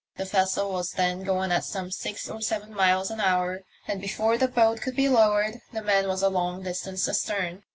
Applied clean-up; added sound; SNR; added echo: none; none; none; none.